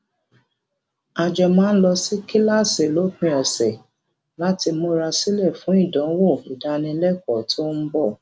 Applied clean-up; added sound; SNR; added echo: none; none; none; none.